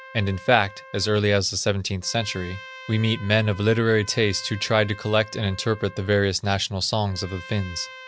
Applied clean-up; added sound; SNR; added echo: none; Trumpet; 19 dB; none.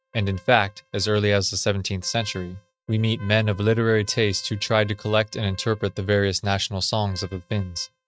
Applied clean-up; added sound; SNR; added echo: neural mask model RNNoise.